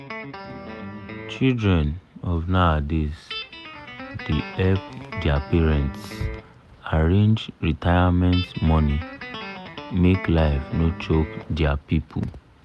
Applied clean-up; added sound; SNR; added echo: none; Guitar; 15 dB; none.